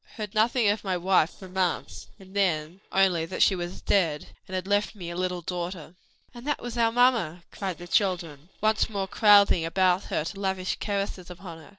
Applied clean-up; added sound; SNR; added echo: neural separator model SepFormer DNS4.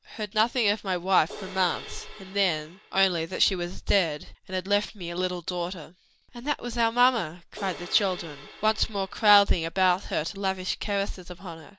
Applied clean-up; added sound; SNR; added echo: none; Crash cymbal; 16 dB; none.